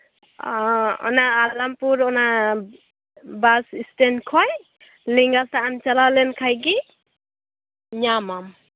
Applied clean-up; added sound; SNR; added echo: none; none; none; none.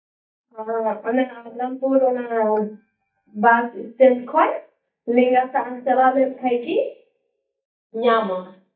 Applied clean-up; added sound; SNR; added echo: neural mask model DeepFilterNet 3.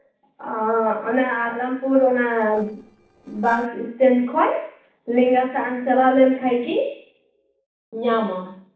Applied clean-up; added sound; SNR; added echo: neural separator model SepFormer DNS4.